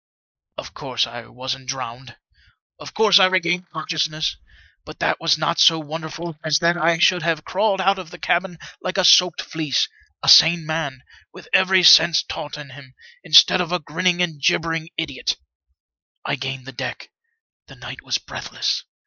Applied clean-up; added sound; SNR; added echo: neural mask model Resemble Enhance denoiser.